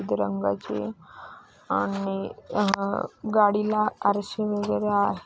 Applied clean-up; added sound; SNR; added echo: none; none; none; none.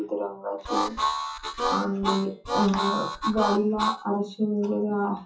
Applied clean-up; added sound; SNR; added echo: classical method WPE with log-MMSE.